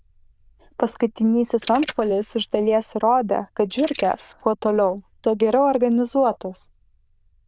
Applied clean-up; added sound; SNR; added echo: neural diffusion model UNIVERSE++.